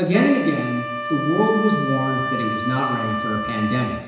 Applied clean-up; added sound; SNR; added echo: none; Wind instrument, woodwind instrument; 5 dB; reverberation time 1.0 s.